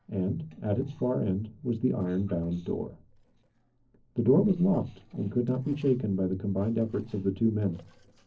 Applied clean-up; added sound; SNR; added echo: neural separator model SepFormer DNS4.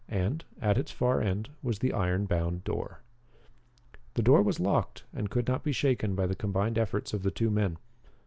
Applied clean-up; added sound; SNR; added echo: none; none; none; none.